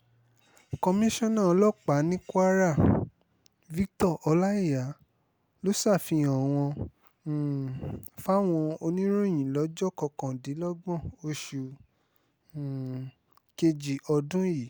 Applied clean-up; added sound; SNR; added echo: none; none; none; none.